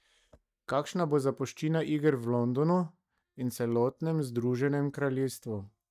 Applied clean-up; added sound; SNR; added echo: neural mask model DeepFilterNet 3.